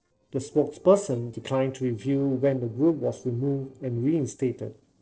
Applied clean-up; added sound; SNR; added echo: neural separator model SepFormer DNS4.